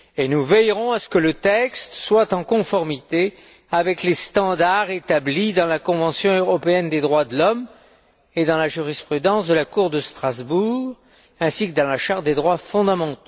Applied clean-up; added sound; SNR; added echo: none; none; none; none.